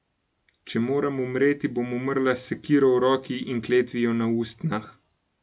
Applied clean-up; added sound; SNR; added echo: none; none; none; none.